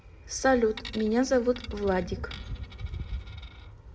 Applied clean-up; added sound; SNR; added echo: none; Coin (dropping); 19 dB; reverberation time 2.1 s.